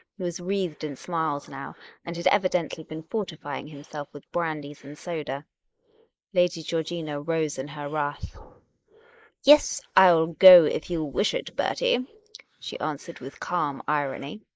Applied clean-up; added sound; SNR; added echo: neural mask model Resemble Enhance denoiser.